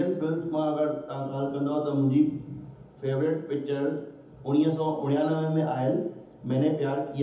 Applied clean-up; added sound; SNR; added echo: none; none; none; reverberation time 1.3 s.